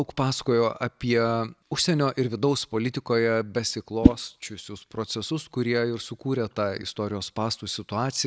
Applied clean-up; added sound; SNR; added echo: none; Whoosh, swoosh, swish; 0 dB; none.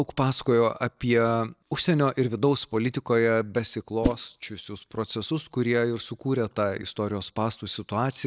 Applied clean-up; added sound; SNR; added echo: neural separator model SepFormer DNS4.